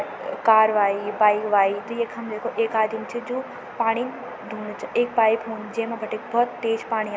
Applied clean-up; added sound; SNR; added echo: none; none; none; none.